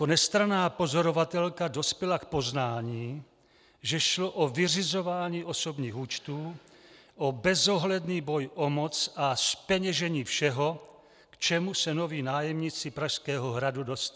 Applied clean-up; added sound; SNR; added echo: none; none; none; none.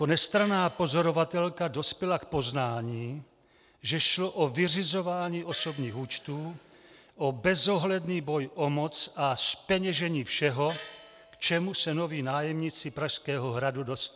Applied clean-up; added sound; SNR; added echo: none; Gong; 15 dB; none.